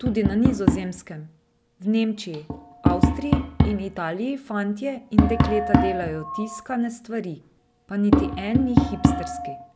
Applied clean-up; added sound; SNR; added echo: none; Tap; -3 dB; none.